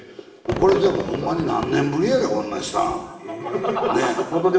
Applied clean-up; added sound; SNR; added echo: none; Fireworks; 13 dB; reverberation time 1.2 s.